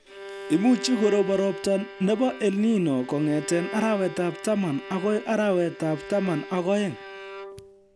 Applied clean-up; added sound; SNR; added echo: none; Bowed string instrument; 13 dB; none.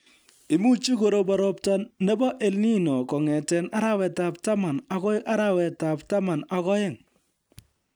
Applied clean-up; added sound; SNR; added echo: none; none; none; none.